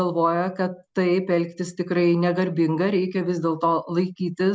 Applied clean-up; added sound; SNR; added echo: none; none; none; none.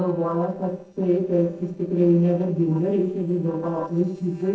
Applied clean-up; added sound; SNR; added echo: neural separator model SepFormer DNS4.